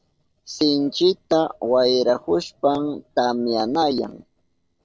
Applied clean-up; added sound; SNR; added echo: neural separator model SepFormer DNS4.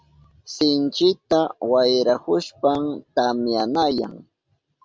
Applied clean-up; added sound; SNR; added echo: none; none; none; none.